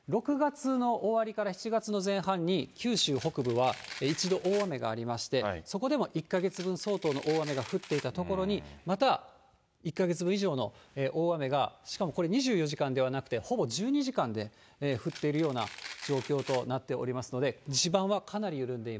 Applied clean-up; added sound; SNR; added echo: none; Domestic sounds, home sounds; 15 dB; none.